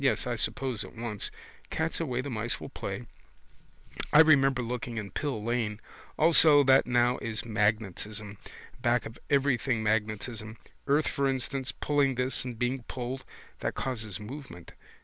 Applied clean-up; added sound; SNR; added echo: none; none; none; none.